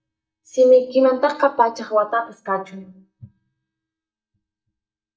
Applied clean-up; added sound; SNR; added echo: neural mask model DeepFilterNet 3.